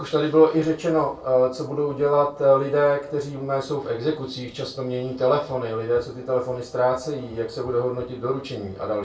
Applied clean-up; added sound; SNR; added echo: none; none; none; reverberation time 0.2 s.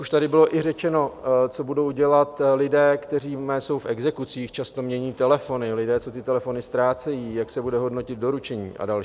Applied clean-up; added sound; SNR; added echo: none; none; none; none.